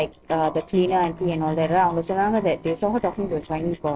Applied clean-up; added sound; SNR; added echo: neural separator model SepFormer DNS4.